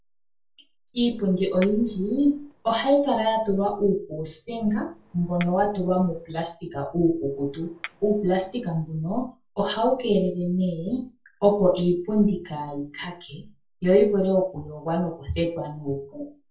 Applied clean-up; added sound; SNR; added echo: none; Chink, clink; 10 dB; reverberation time 0.2 s.